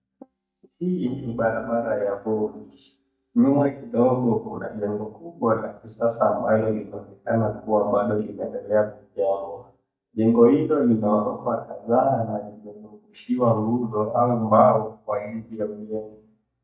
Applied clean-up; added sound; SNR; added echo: neural mask model DeepFilterNet 3.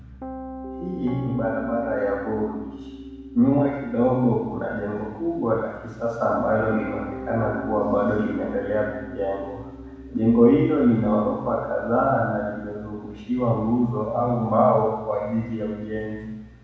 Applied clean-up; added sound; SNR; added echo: none; Piano; 14 dB; reverberation time 1.1 s.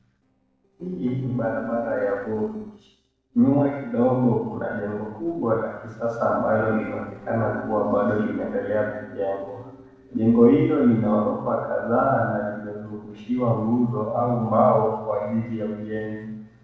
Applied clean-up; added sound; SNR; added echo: neural separator model SepFormer DNS4.